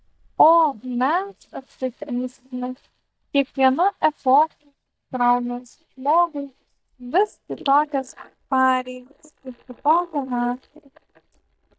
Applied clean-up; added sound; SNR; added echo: neural mask model DeepFilterNet 3.